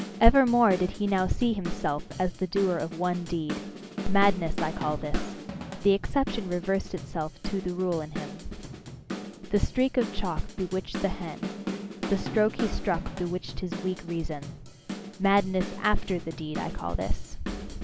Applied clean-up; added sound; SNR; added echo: none; Drum / Drum kit; 10 dB; none.